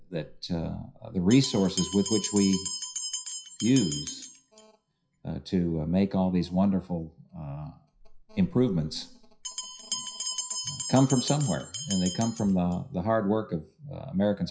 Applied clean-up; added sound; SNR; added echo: classical method WPE with log-MMSE.